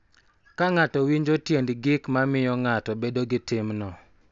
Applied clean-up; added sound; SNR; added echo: none; none; none; none.